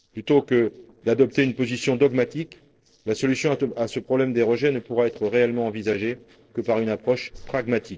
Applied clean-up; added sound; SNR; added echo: neural separator model SepFormer DNS4.